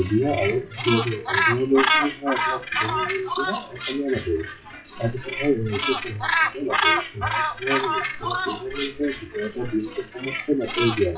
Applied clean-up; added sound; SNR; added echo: classical method WPE with log-MMSE.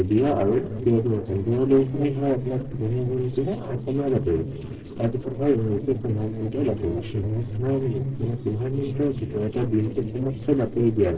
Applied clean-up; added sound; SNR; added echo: neural separator model SepFormer DNS4.